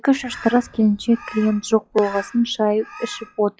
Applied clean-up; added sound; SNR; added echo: classical method log-MMSE.